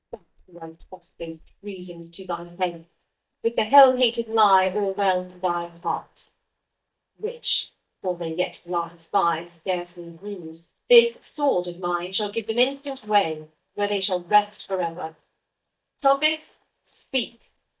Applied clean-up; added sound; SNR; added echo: neural mask model DeepFilterNet 3.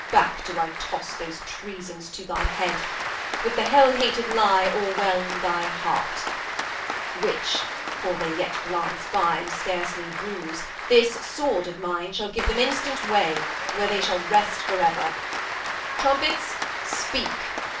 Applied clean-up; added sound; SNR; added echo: none; Applause; 4 dB; reverberation time 0.3 s.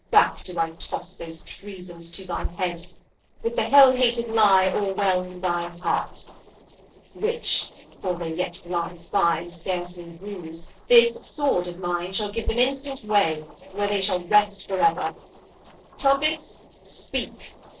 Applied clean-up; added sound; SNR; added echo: neural separator model SepFormer DNS4.